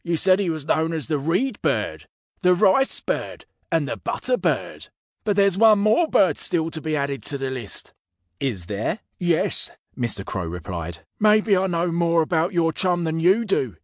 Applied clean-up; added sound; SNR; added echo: none; none; none; none.